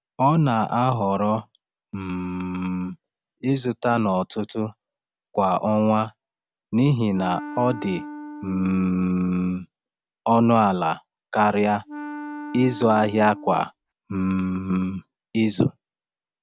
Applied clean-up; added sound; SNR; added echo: none; Wind instrument, woodwind instrument; 13 dB; none.